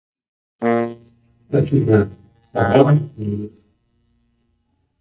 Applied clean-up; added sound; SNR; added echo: neural mask model DeepFilterNet 3.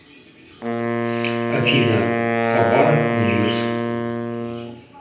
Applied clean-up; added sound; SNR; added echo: none; Wind instrument, woodwind instrument; -2 dB; reverberation time 0.9 s.